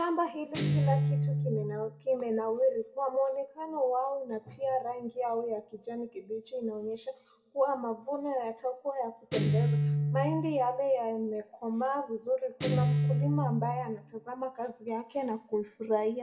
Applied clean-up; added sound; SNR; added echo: none; Guitar; 0 dB; reverberation time 1.3 s.